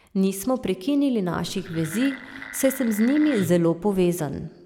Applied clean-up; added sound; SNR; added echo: none; Wood; 15 dB; none.